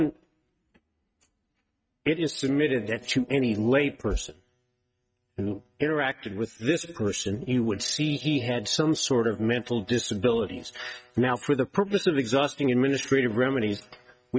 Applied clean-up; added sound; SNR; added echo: neural mask model RNNoise.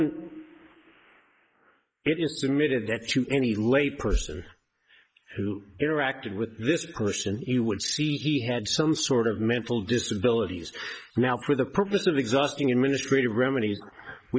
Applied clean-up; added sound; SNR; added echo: neural mask model Resemble Enhance denoiser.